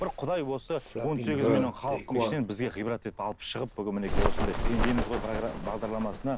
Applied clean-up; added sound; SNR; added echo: none; Bird; 0 dB; none.